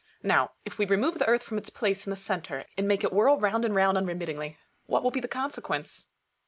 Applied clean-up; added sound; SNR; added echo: neural mask model Resemble Enhance denoiser.